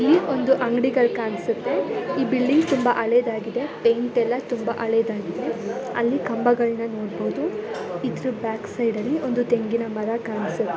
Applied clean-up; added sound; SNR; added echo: none; none; none; none.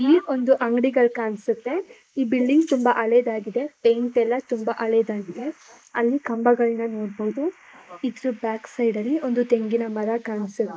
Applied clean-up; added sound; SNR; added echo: neural mask model Resemble Enhance denoiser.